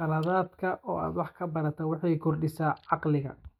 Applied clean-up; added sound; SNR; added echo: neural mask model DeepFilterNet 3.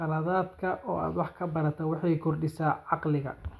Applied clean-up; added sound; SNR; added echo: none; none; none; none.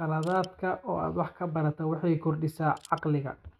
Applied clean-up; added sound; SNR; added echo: neural mask model RNNoise.